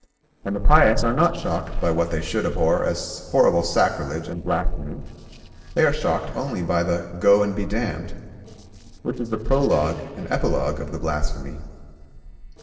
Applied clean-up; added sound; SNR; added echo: neural separator model SepFormer DNS4.